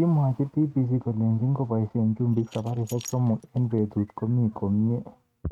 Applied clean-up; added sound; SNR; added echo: neural mask model RNNoise.